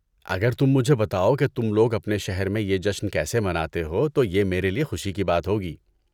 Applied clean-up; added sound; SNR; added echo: none; none; none; none.